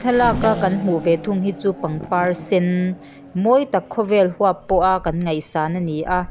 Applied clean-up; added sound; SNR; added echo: none; Race car, auto racing / Accelerating, revving, vroom; 13 dB; none.